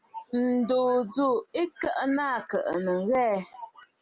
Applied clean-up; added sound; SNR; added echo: none; none; none; none.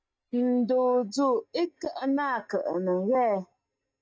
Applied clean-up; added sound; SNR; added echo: neural mask model DeepFilterNet 3.